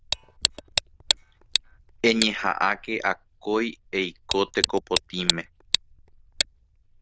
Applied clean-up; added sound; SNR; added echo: neural diffusion model UNIVERSE++.